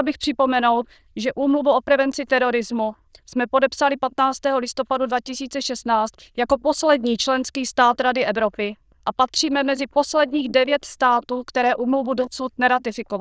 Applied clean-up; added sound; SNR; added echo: neural diffusion model UNIVERSE++.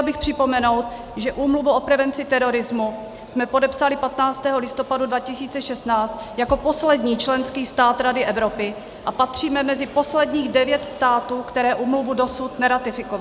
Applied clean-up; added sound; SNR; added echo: none; none; none; none.